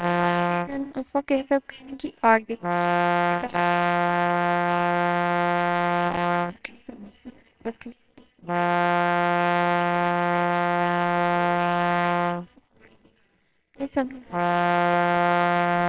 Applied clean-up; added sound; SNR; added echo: neural separator model SepFormer WHAMR!.